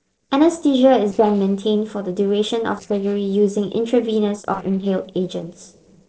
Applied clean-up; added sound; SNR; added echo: neural separator model SepFormer DNS4.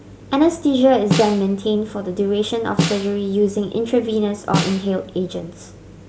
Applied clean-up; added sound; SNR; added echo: none; Snare drum; 7 dB; none.